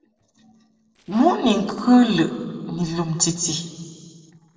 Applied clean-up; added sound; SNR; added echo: neural separator model SepFormer DNS4.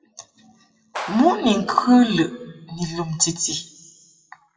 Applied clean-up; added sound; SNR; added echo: classical method WPE with log-MMSE.